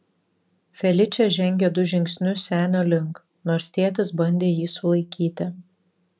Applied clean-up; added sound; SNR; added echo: none; none; none; none.